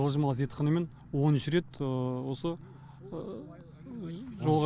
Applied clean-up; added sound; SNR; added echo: none; none; none; none.